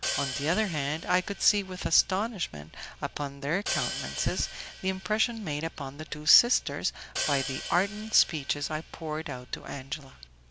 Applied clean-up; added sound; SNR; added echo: none; Hi-hat; 9 dB; none.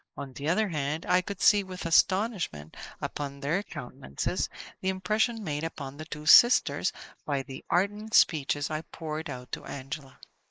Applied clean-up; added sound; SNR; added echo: neural mask model Resemble Enhance denoiser.